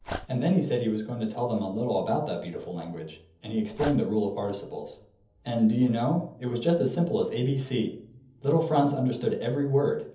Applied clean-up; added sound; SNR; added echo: none; Dog; 13 dB; reverberation time 0.7 s.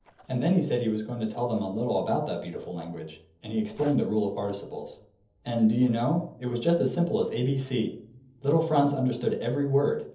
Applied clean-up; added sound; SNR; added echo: neural separator model SepFormer DNS4.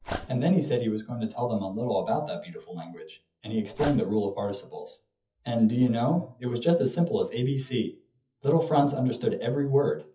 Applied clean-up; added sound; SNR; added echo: classical method WPE with log-MMSE.